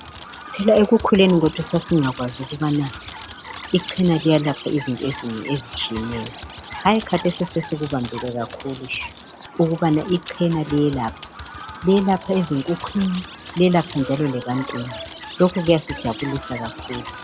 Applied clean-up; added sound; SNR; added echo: none; Typing + Chirp, tweet; 15 dB; none.